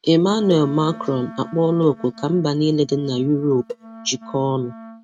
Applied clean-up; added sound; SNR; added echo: neural mask model RNNoise.